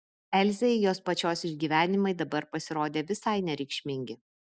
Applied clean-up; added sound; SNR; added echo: none; none; none; none.